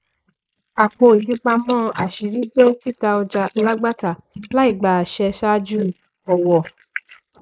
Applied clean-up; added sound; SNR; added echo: neural mask model Resemble Enhance denoiser.